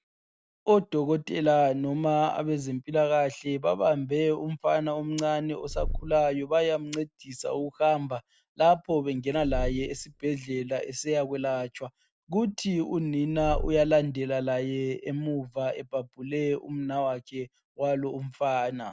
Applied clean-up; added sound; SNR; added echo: none; Purr; 7 dB; none.